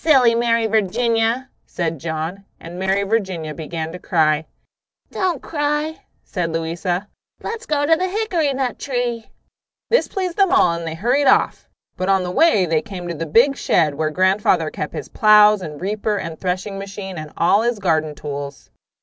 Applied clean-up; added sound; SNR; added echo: neural separator model SepFormer DNS4.